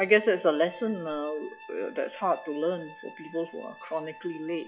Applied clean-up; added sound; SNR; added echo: classical method log-MMSE.